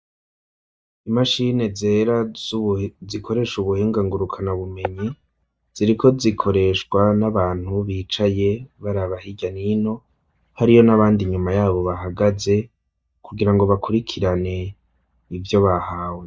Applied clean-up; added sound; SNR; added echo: neural mask model DeepFilterNet 3.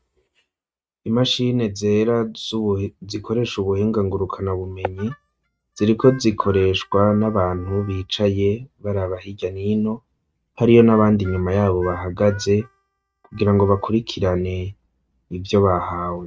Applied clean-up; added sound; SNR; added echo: neural mask model RNNoise.